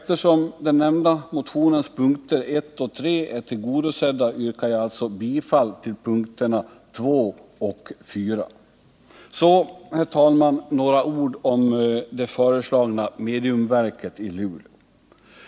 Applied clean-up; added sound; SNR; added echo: none; none; none; none.